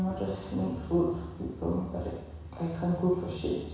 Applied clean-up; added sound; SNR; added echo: none; none; none; reverberation time 1.1 s.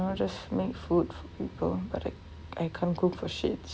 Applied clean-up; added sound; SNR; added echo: none; none; none; none.